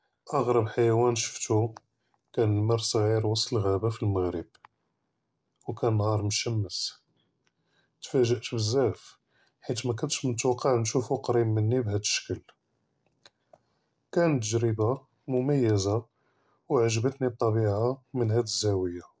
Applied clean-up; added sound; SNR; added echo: none; none; none; none.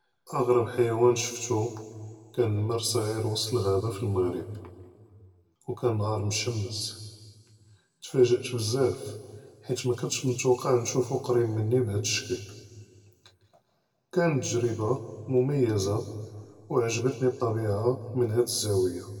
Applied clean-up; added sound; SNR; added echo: none; none; none; reverberation time 1.6 s.